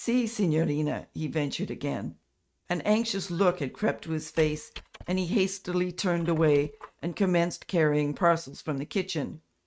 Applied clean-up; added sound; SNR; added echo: neural mask model RNNoise.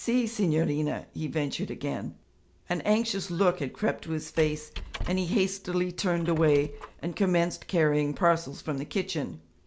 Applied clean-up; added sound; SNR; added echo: none; Squeak; 17 dB; none.